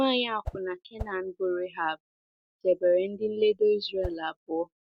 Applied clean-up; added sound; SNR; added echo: none; Whoosh, swoosh, swish; 10 dB; none.